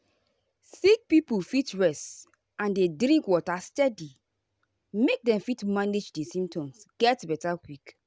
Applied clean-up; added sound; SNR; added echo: none; none; none; none.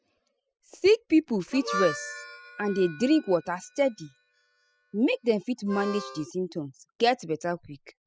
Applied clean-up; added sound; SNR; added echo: classical method spectral subtraction.